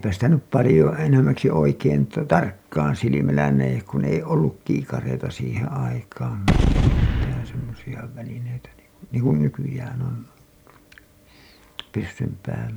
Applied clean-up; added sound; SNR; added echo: none; Gunshot, gunfire / Boom; 0 dB; none.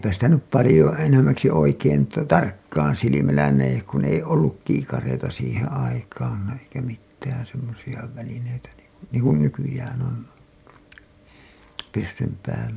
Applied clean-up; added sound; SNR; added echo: none; none; none; none.